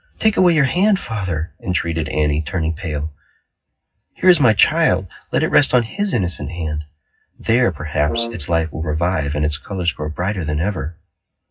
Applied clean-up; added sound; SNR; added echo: classical method WPE with log-MMSE.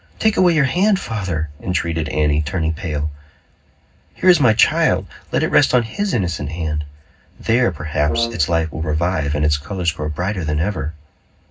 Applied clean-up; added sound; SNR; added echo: none; Brass instrument; 12 dB; reverberation time 0.4 s.